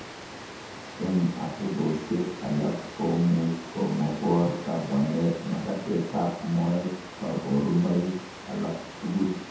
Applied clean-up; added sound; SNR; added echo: none; Water; 14 dB; reverberation time 0.7 s.